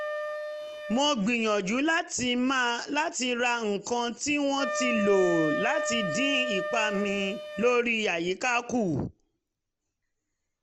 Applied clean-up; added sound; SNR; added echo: none; Wind instrument, woodwind instrument; 7 dB; none.